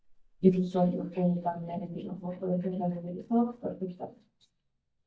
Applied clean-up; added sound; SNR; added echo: neural mask model DeepFilterNet 3.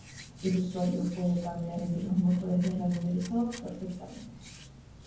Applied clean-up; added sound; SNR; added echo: none; Hands; 19 dB; reverberation time 0.9 s.